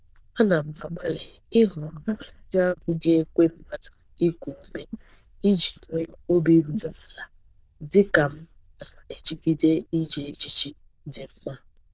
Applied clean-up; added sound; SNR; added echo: neural diffusion model UNIVERSE++.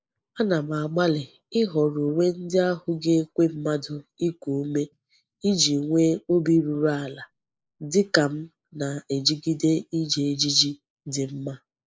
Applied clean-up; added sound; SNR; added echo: neural mask model Resemble Enhance denoiser.